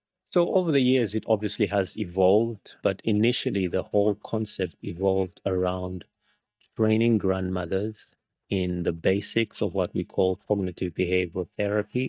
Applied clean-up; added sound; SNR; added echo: neural mask model DeepFilterNet 3.